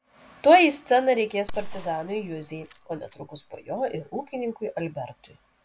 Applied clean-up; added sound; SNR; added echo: none; Gunshot, gunfire; 13 dB; none.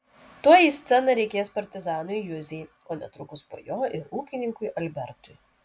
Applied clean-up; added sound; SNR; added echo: none; none; none; none.